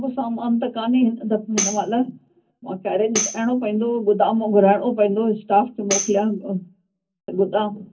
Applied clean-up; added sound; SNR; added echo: none; Tambourine; 9 dB; reverberation time 0.3 s.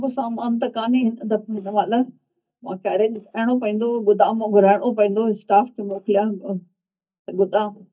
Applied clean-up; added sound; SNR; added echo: neural mask model DeepFilterNet 3.